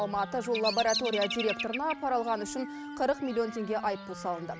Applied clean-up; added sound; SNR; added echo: none; Bird vocalization, bird call, bird song + Wind instrument, woodwind instrument; 7 dB; none.